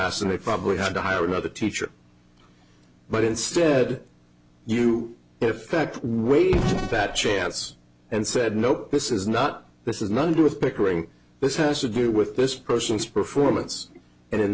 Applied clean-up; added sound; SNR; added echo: none; none; none; none.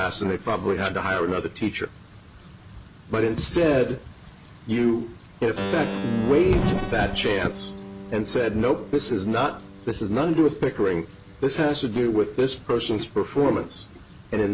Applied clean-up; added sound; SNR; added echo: none; Wind / Rain + Keyboard (musical); 12 dB; none.